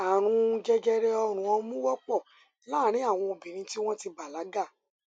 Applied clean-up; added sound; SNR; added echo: none; none; none; none.